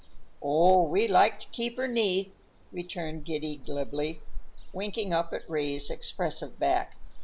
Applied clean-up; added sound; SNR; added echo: none; Ocean; 6 dB; none.